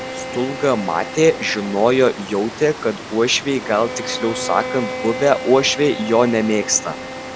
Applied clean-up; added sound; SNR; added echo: none; Water + Bowed string instrument; 10 dB; none.